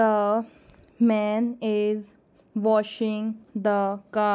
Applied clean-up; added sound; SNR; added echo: none; none; none; none.